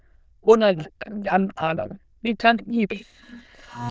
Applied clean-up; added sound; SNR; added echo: neural diffusion model UNIVERSE++.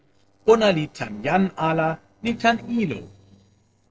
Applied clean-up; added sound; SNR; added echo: neural separator model SepFormer DNS4.